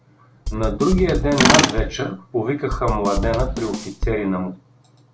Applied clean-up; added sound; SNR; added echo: none; Tools + Drum / Drum kit; 0 dB; none.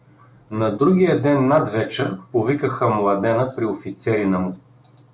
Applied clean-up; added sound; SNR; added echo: none; none; none; none.